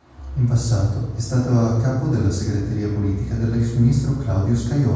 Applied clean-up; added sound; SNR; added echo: none; none; none; reverberation time 1.2 s.